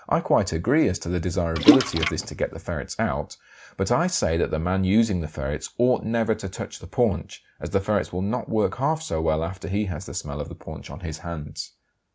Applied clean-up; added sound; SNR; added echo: none; Splash, splatter; -2 dB; none.